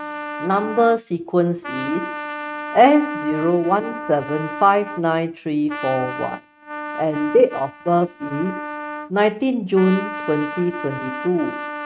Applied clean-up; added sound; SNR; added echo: neural mask model RNNoise.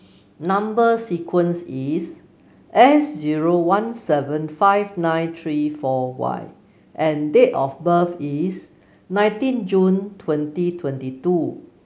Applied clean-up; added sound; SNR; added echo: none; none; none; none.